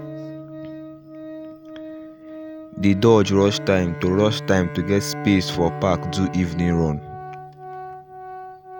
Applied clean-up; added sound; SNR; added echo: none; Bowed string instrument + Organ; 10 dB; none.